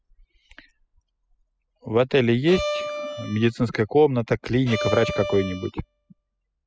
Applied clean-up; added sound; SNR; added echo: classical method spectral subtraction.